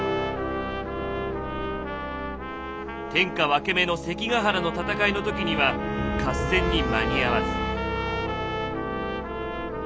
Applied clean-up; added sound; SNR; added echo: none; Trumpet; 8 dB; none.